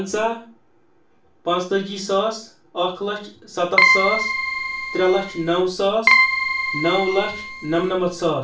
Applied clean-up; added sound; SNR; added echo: none; Keyboard (musical); -2 dB; reverberation time 0.3 s.